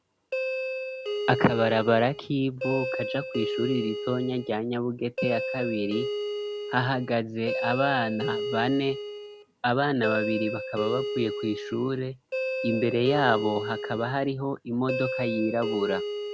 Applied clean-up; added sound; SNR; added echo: none; Doorbell; 5 dB; none.